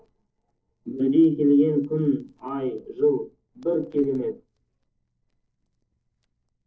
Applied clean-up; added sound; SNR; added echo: neural separator model SepFormer DNS4.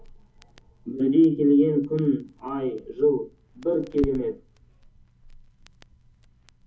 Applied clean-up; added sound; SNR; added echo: none; Crackle; 19 dB; reverberation time 0.3 s.